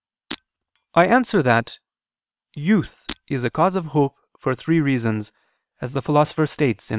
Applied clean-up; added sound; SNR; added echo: neural separator model SepFormer WHAM!.